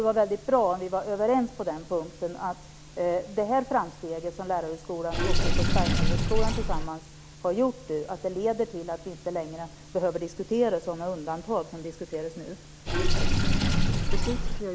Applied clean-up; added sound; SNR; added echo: none; Sink (filling or washing) / Water; -1 dB; none.